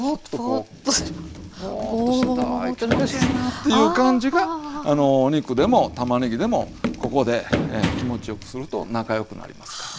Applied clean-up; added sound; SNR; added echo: none; Run; 8 dB; none.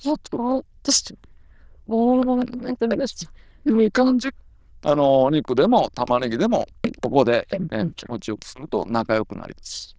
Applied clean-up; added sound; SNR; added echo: neural diffusion model UNIVERSE++.